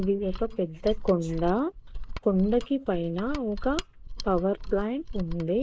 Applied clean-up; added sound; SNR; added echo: none; Mechanisms; 8 dB; none.